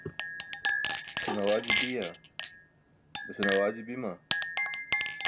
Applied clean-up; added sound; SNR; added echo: none; Chink, clink; -4 dB; none.